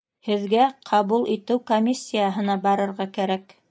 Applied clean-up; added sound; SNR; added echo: neural mask model DeepFilterNet 3.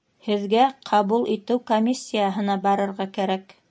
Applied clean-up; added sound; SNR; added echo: none; none; none; none.